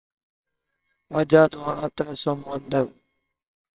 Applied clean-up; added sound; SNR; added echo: neural separator model SepFormer WHAMR!.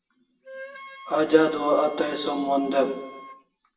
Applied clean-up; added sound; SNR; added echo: none; Wind instrument, woodwind instrument; 19 dB; reverberation time 0.8 s.